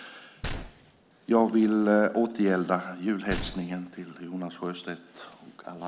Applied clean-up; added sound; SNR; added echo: none; Gunshot, gunfire; 14 dB; none.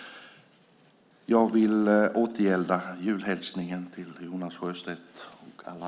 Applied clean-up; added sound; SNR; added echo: none; none; none; none.